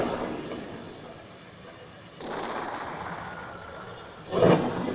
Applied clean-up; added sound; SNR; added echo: neural separator model SepFormer DNS4.